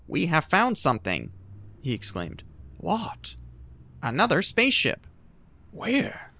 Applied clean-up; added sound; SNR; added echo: none; Mechanisms / Bicycle; 20 dB; none.